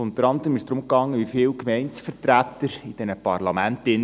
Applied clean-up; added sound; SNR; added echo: none; none; none; none.